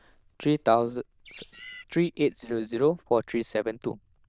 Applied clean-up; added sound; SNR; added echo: neural diffusion model UNIVERSE++.